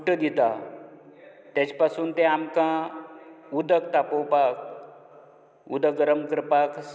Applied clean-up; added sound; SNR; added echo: none; none; none; none.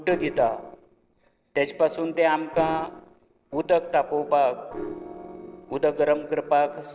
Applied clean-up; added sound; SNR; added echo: neural separator model SepFormer DNS4.